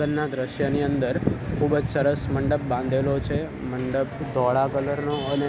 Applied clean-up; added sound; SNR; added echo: none; none; none; none.